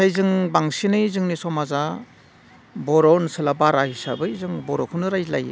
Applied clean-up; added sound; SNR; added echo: none; none; none; none.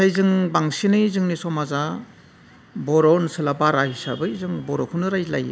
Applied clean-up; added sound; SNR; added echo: none; none; none; reverberation time 0.7 s.